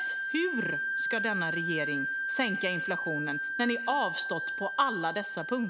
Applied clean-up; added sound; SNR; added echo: none; Wind instrument, woodwind instrument; 1 dB; none.